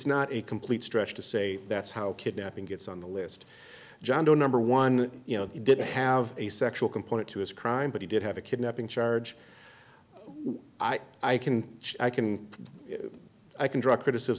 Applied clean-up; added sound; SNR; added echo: none; none; none; none.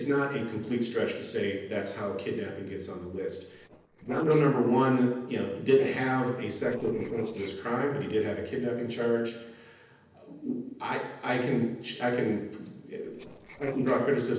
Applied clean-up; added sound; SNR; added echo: neural separator model SepFormer DNS4.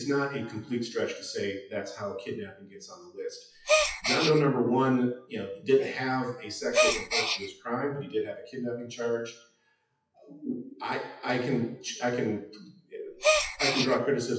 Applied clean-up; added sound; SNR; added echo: classical method WPE with log-MMSE.